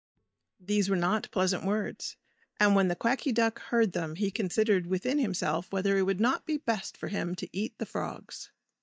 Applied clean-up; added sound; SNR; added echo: neural mask model DeepFilterNet 3.